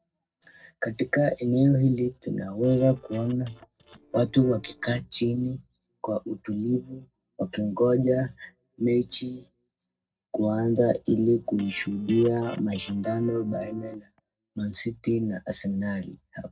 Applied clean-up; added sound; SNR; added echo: neural separator model SepFormer DNS4.